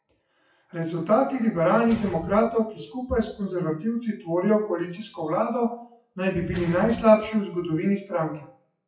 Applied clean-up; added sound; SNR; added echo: classical method WPE with log-MMSE.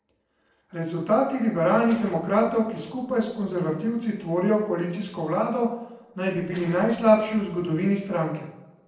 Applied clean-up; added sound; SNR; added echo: neural separator model SepFormer DNS4.